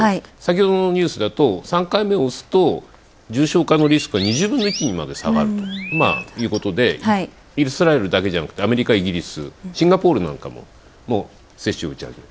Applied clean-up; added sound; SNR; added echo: none; Chirp, tweet; 11 dB; none.